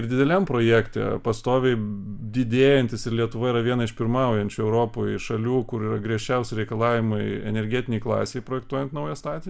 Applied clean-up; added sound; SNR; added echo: none; none; none; none.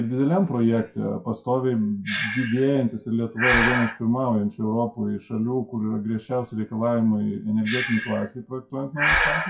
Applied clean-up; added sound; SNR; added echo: classical method WPE with log-MMSE.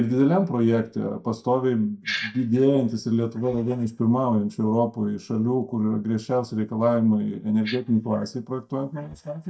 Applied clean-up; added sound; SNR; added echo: neural mask model DeepFilterNet 3.